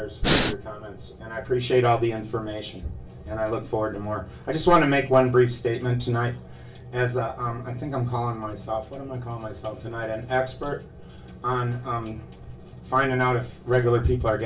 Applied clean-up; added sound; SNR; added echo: none; Breathing; -3 dB; reverberation time 0.3 s.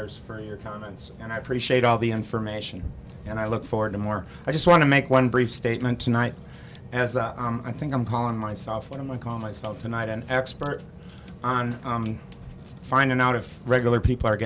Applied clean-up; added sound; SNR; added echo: none; none; none; none.